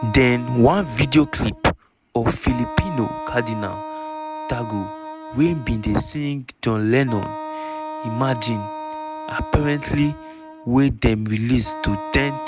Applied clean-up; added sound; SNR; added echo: none; Wind instrument, woodwind instrument; 11 dB; none.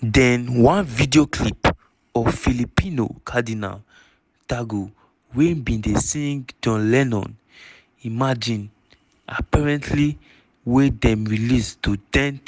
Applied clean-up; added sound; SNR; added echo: none; none; none; none.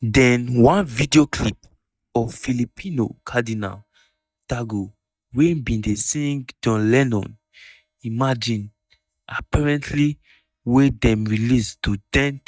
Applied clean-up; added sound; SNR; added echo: neural mask model DeepFilterNet 3.